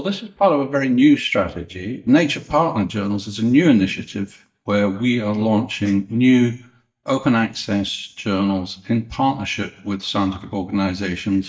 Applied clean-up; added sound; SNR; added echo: neural mask model DeepFilterNet 3.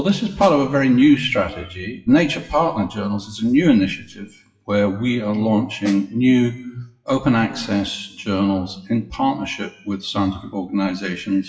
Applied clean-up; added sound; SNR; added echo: classical method WPE with log-MMSE.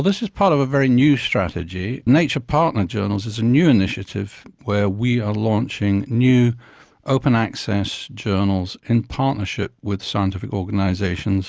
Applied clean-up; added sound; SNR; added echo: none; none; none; none.